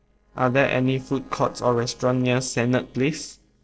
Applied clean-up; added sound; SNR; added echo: neural separator model SepFormer DNS4.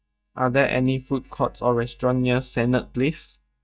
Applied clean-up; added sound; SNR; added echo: neural mask model DeepFilterNet 3.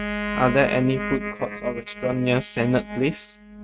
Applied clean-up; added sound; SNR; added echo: neural mask model RNNoise.